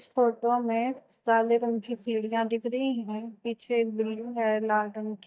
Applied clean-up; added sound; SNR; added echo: neural mask model DeepFilterNet 3.